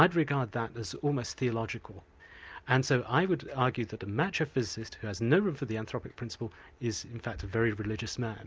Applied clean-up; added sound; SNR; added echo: none; none; none; none.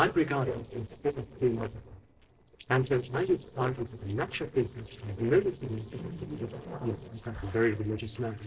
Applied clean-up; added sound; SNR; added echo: neural separator model SepFormer DNS4.